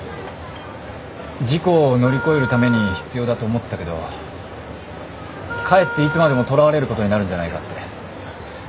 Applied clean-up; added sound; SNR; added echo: none; Wind instrument, woodwind instrument; 9 dB; none.